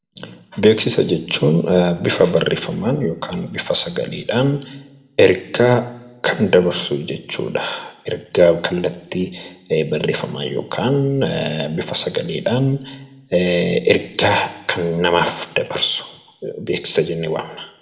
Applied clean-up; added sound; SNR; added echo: none; none; none; reverberation time 0.8 s.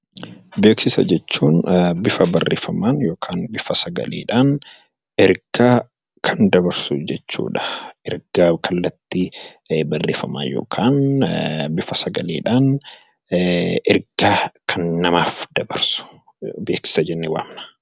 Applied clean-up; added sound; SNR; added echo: none; none; none; none.